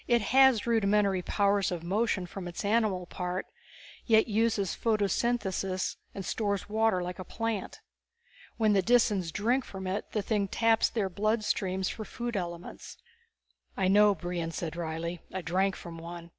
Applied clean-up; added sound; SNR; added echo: none; none; none; none.